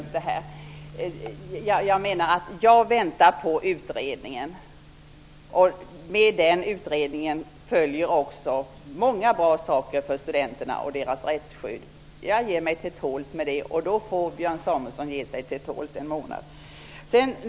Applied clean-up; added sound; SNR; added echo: none; none; none; none.